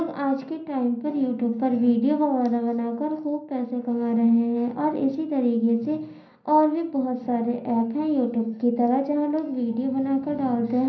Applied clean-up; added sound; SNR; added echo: none; none; none; reverberation time 0.6 s.